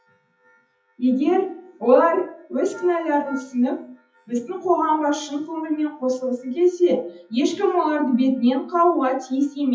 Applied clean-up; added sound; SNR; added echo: classical method WPE with log-MMSE.